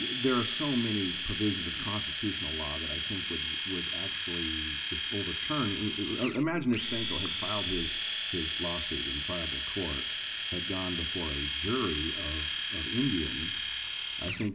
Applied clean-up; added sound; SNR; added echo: none; Domestic sounds, home sounds; -1 dB; reverberation time 0.5 s.